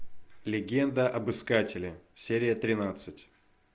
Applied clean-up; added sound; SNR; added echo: none; none; none; none.